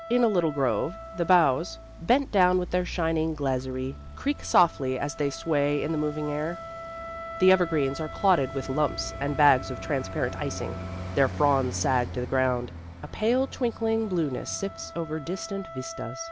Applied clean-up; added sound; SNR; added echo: none; Traffic noise, roadway noise + Wind instrument, woodwind instrument; 12 dB; none.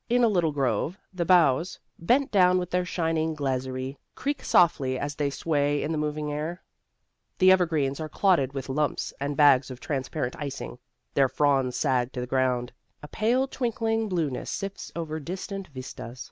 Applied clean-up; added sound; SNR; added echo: none; none; none; none.